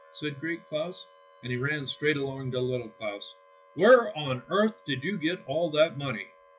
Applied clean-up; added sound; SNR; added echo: classical method log-MMSE.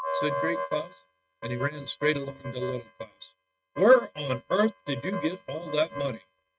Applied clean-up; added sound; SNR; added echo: neural mask model RNNoise.